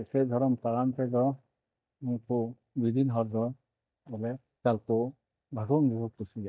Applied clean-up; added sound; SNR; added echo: neural mask model DeepFilterNet 3.